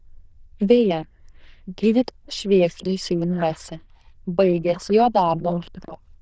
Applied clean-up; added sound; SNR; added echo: neural diffusion model UNIVERSE++.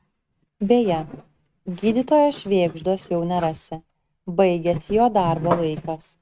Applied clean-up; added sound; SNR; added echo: neural mask model RNNoise.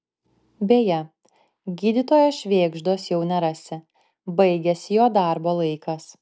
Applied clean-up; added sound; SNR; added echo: none; none; none; none.